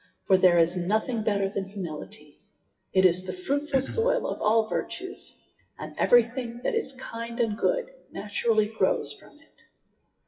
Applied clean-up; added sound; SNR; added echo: classical method WPE with log-MMSE.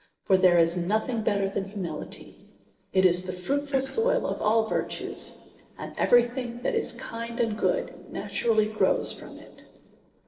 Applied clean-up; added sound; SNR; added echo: neural separator model SepFormer DNS4.